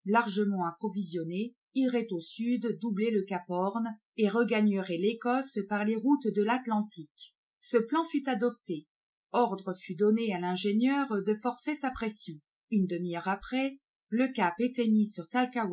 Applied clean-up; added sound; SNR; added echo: none; none; none; none.